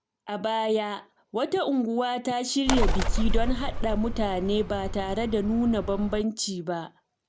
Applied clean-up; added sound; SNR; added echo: none; Bird; -1 dB; none.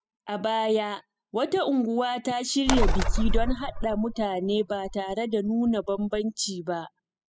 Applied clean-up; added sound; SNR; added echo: classical method spectral subtraction.